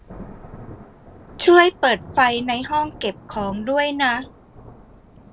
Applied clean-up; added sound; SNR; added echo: none; Thunder / Rain; 19 dB; none.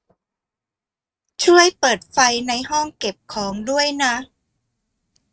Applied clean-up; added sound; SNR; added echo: neural mask model RNNoise.